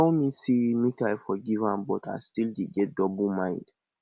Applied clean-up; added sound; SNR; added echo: none; none; none; none.